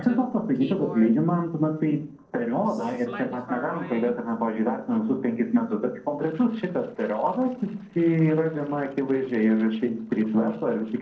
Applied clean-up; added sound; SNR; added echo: neural separator model SepFormer DNS4.